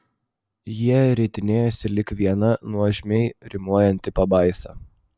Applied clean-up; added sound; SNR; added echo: none; none; none; none.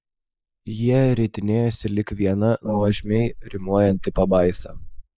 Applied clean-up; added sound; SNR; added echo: neural mask model Resemble Enhance denoiser.